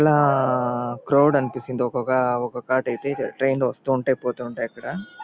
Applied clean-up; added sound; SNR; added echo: none; none; none; none.